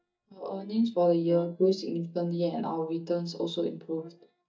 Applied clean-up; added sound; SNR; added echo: neural mask model DeepFilterNet 3.